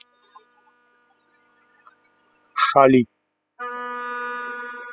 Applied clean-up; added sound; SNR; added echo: classical method spectral subtraction.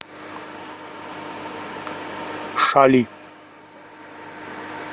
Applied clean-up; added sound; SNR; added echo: none; none; none; none.